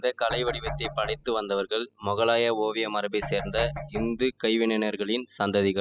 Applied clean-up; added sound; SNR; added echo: classical method spectral subtraction.